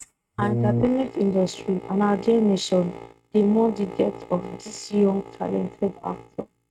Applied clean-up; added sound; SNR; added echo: neural mask model RNNoise.